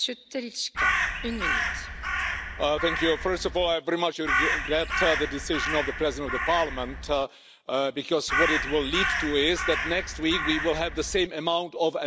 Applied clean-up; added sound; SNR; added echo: none; Crow; 1 dB; none.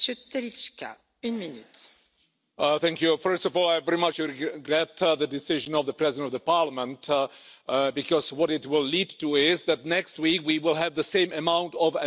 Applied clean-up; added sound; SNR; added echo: none; none; none; none.